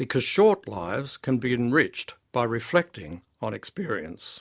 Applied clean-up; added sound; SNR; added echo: none; none; none; none.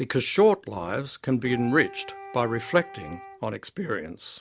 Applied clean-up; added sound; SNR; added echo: none; Wind instrument, woodwind instrument; 17 dB; none.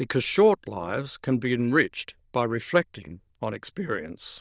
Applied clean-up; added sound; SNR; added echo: neural diffusion model UNIVERSE++.